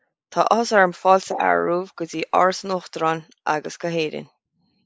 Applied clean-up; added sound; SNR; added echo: neural mask model Resemble Enhance denoiser.